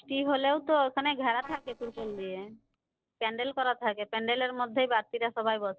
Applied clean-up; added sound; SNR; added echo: neural separator model SepFormer DNS4.